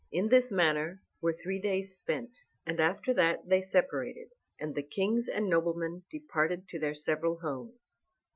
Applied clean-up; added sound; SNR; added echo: classical method Wiener filter.